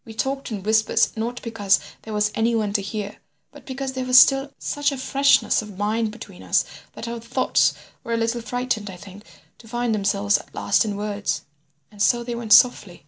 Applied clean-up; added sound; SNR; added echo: none; none; none; none.